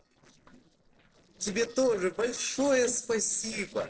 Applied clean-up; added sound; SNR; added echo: neural separator model SepFormer DNS4.